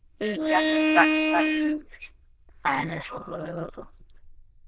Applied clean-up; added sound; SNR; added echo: neural diffusion model UNIVERSE++.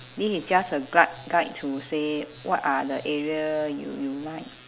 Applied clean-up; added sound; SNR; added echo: none; none; none; none.